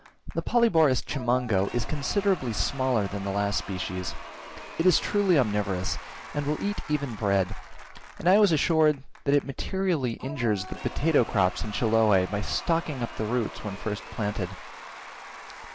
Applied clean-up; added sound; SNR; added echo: none; Applause / Crowd / Cheering; 16 dB; none.